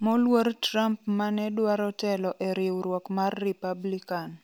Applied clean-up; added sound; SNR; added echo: none; none; none; none.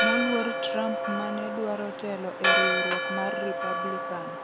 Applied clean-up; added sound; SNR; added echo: none; Church bell; -4 dB; none.